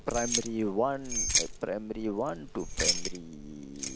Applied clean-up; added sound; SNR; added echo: none; Keys jangling; 0 dB; none.